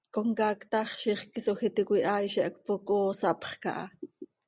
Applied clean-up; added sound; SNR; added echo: none; none; none; none.